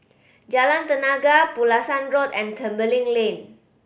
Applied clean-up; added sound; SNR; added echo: none; none; none; none.